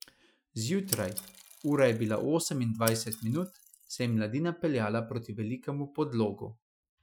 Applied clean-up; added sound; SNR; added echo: classical method Wiener filter.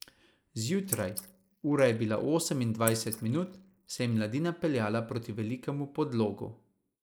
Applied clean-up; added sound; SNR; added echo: neural mask model Resemble Enhance denoiser.